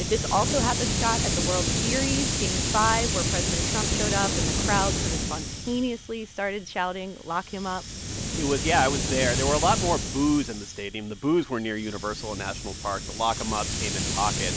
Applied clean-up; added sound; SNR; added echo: none; Hiss; 0 dB; none.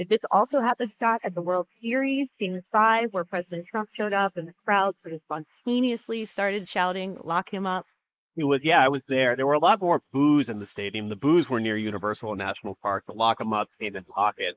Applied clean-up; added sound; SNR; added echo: neural mask model Resemble Enhance denoiser.